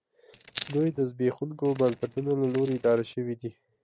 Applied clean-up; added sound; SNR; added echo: neural mask model RNNoise.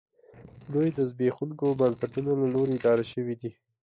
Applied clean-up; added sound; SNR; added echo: neural mask model Resemble Enhance denoiser.